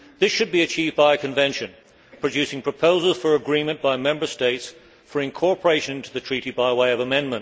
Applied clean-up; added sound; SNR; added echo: none; none; none; none.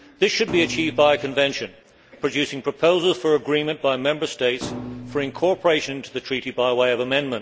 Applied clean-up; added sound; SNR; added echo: none; Thump, thud; 13 dB; none.